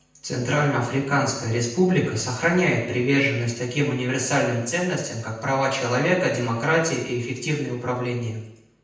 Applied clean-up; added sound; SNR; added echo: none; none; none; reverberation time 0.9 s.